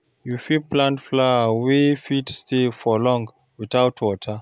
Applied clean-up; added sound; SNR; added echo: none; none; none; none.